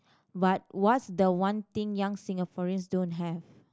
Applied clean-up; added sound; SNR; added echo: none; none; none; none.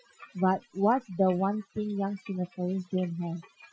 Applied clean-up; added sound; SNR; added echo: classical method Wiener filter.